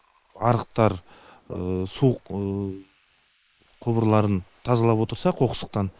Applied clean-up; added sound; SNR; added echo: neural mask model Resemble Enhance denoiser.